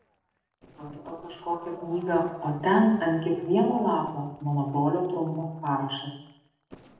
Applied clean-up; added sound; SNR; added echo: neural separator model SepFormer DNS4.